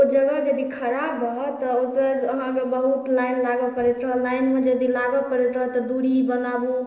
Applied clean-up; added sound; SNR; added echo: neural separator model SepFormer DNS4.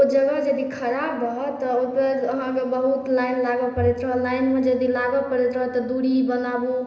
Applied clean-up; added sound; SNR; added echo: none; Bowed string instrument; 14 dB; reverberation time 0.9 s.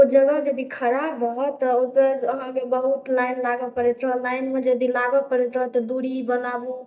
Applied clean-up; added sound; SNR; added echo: neural mask model DeepFilterNet 3.